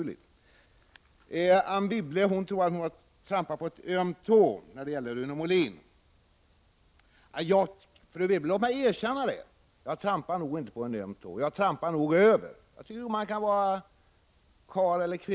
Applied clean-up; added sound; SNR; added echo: none; none; none; none.